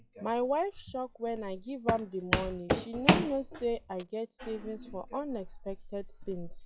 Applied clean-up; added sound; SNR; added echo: classical method log-MMSE.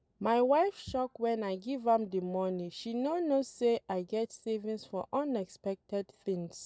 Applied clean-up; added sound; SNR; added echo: none; none; none; none.